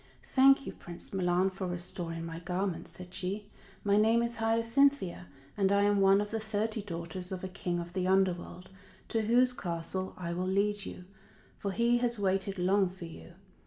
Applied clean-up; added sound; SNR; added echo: none; none; none; reverberation time 1.8 s.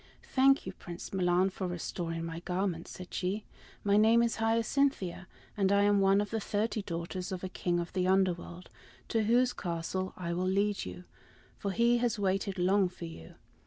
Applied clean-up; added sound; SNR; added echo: none; none; none; none.